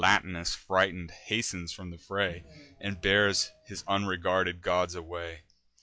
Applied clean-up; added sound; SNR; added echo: classical method log-MMSE.